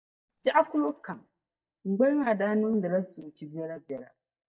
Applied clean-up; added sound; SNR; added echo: neural mask model DeepFilterNet 3.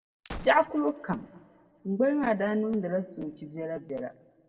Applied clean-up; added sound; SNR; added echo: none; Gunshot, gunfire; 19 dB; reverberation time 1.1 s.